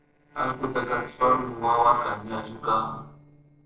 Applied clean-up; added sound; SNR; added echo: neural separator model SepFormer DNS4.